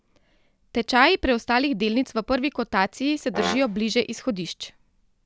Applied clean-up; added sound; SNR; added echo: none; Brass instrument; 10 dB; none.